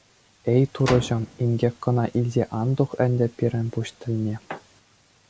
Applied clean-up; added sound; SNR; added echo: none; Slam; 12 dB; none.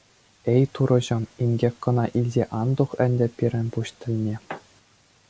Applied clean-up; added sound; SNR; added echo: none; none; none; none.